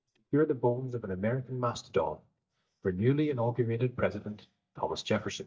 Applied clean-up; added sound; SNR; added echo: neural mask model DeepFilterNet 3.